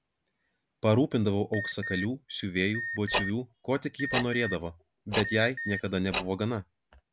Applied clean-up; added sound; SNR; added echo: none; Alarm + Tick-tock; 7 dB; none.